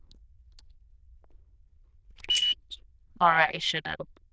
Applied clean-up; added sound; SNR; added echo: neural diffusion model UNIVERSE++.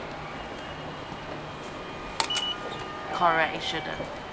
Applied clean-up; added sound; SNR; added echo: none; Walk, footsteps / Subway, metro, underground; 1 dB; none.